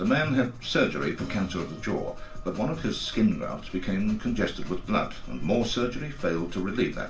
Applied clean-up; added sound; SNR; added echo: none; Sliding door; 10 dB; reverberation time 0.3 s.